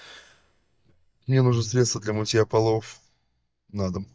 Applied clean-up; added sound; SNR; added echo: neural mask model DeepFilterNet 3.